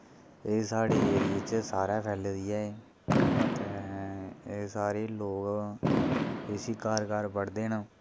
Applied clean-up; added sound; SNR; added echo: none; Fireworks; 0 dB; none.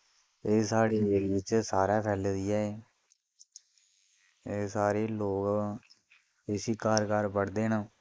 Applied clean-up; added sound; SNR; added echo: neural mask model Resemble Enhance denoiser.